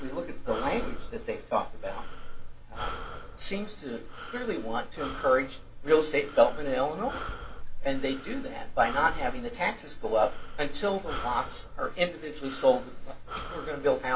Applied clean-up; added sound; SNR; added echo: none; Breathing; 5 dB; reverberation time 0.1 s.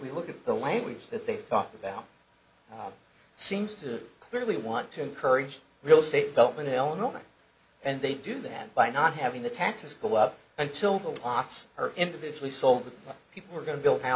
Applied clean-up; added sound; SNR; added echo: none; none; none; none.